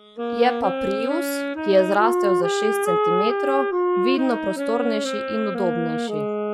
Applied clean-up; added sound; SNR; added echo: classical method log-MMSE.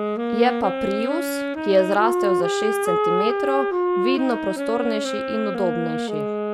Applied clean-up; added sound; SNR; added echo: none; Wind instrument, woodwind instrument; -1 dB; none.